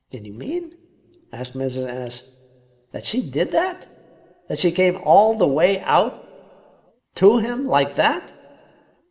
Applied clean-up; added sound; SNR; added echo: none; none; none; reverberation time 2.3 s.